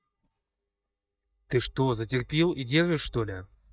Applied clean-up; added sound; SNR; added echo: neural mask model DeepFilterNet 3.